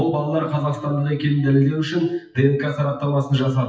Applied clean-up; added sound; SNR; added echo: classical method WPE with log-MMSE.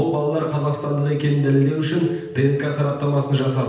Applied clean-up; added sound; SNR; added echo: none; Alarm / Keyboard (musical); 17 dB; reverberation time 0.9 s.